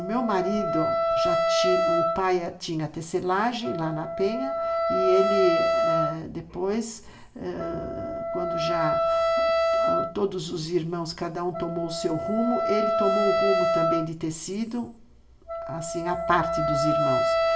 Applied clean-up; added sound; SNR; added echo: none; Wind instrument, woodwind instrument; -2 dB; reverberation time 0.5 s.